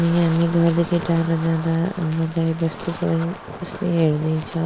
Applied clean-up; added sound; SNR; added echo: none; Wind; 15 dB; none.